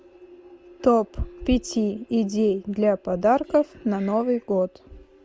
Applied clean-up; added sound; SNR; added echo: none; none; none; none.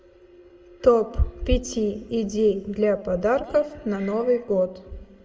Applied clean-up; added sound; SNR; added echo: none; none; none; reverberation time 0.6 s.